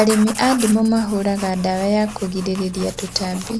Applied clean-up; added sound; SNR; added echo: none; Writing; 10 dB; none.